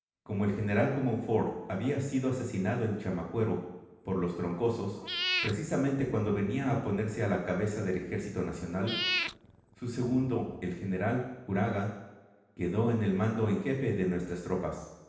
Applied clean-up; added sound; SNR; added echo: none; Meow / Purr; 7 dB; reverberation time 0.9 s.